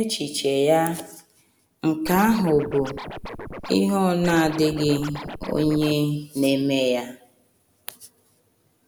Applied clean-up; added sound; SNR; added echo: none; Scratching (performance technique); 12 dB; none.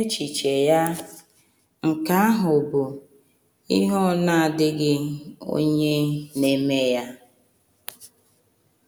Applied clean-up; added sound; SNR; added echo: none; none; none; none.